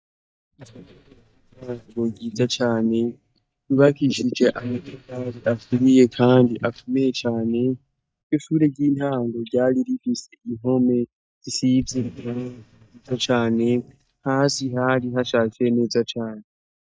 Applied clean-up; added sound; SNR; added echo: neural mask model DeepFilterNet 3.